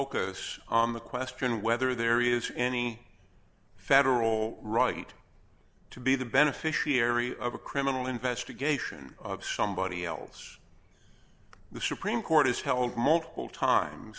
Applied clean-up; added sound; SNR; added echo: none; none; none; none.